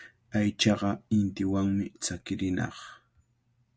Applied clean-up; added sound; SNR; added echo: none; none; none; none.